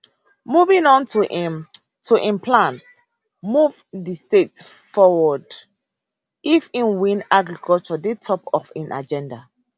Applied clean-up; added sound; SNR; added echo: none; none; none; none.